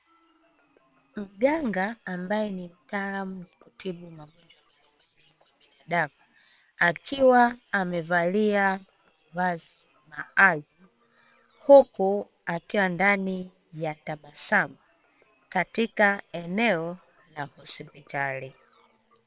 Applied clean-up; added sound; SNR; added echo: neural separator model SepFormer WHAM!.